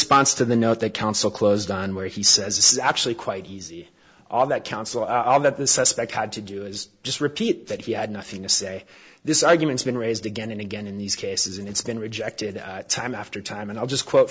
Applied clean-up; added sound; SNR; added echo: none; none; none; none.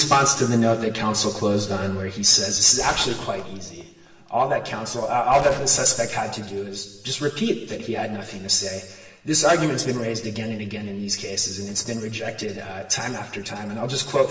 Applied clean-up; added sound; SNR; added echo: none; Gunshot, gunfire; 16 dB; reverberation time 1.1 s.